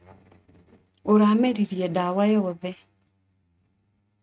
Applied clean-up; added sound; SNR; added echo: neural mask model RNNoise.